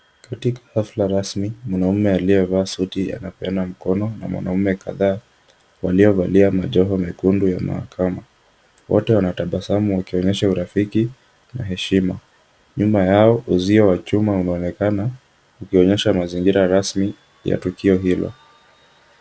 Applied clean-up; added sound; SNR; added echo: none; none; none; none.